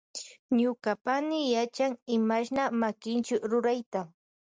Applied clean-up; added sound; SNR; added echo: none; none; none; none.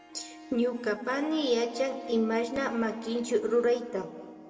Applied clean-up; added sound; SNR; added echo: none; Harp; 16 dB; reverberation time 2.2 s.